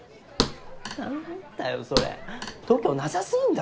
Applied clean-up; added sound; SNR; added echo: none; Thump, thud; 5 dB; none.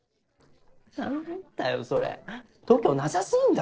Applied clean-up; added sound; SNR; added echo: neural separator model SepFormer DNS4.